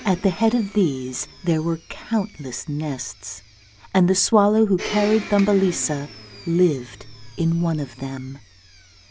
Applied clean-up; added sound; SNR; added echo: none; Domestic sounds, home sounds; 17 dB; none.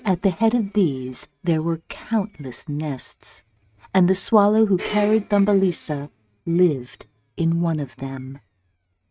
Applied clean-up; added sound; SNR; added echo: neural mask model RNNoise.